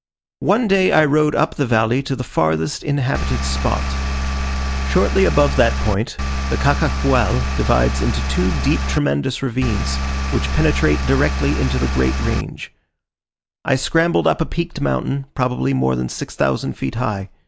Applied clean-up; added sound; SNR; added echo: none; Engine; 1 dB; none.